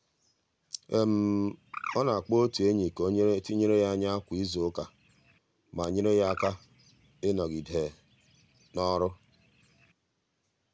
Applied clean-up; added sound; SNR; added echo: none; Bird; 18 dB; none.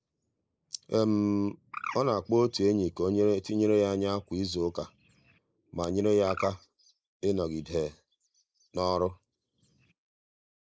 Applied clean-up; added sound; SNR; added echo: neural mask model Resemble Enhance denoiser.